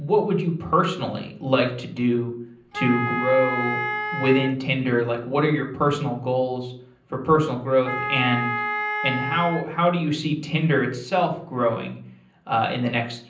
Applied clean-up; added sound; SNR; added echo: none; Wind instrument, woodwind instrument; 4 dB; reverberation time 0.6 s.